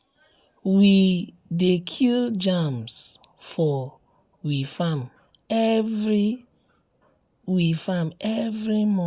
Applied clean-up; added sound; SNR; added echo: none; none; none; none.